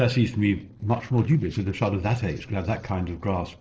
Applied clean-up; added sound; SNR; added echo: neural separator model SepFormer DNS4.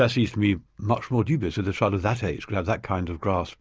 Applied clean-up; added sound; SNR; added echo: none; none; none; none.